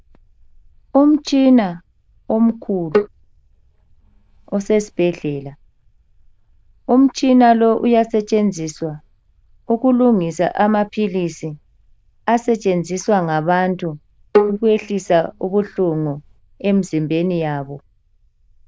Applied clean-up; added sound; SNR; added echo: neural diffusion model UNIVERSE++.